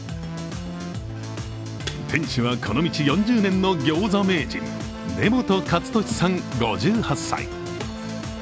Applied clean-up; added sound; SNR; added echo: none; none; none; none.